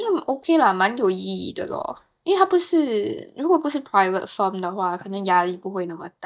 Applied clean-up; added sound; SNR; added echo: neural mask model DeepFilterNet 3.